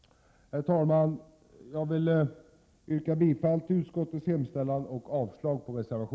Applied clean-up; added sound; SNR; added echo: none; none; none; none.